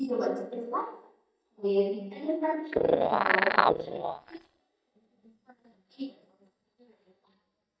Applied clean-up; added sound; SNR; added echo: neural mask model DeepFilterNet 3.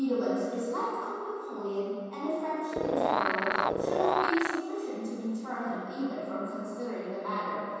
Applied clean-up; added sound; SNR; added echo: none; Animal; -4 dB; reverberation time 2.1 s.